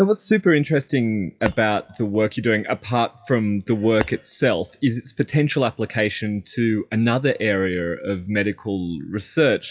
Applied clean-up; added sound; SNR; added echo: classical method WPE with log-MMSE.